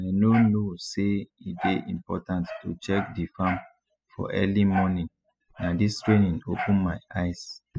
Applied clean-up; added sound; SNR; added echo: classical method spectral subtraction.